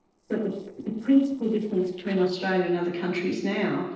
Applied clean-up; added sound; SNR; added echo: neural separator model SepFormer DNS4.